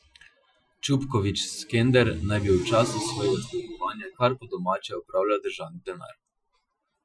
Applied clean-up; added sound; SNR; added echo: classical method Wiener filter.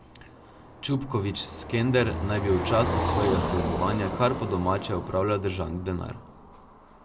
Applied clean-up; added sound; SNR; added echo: none; Car passing by; 5 dB; none.